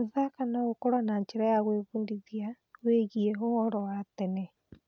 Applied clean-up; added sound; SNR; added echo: none; none; none; none.